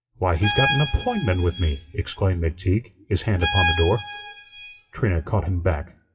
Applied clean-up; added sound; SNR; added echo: classical method WPE with log-MMSE.